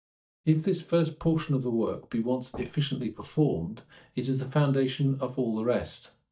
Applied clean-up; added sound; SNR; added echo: neural mask model DeepFilterNet 3.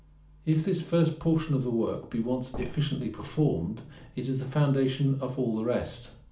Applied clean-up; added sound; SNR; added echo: none; Thump, thud; 13 dB; reverberation time 0.4 s.